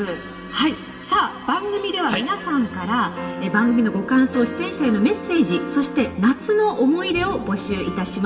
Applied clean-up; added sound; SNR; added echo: none; Bowed string instrument; 20 dB; reverberation time 3.0 s.